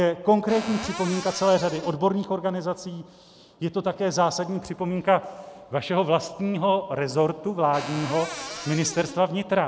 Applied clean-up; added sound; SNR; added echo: none; Cupboard open or close; 11 dB; none.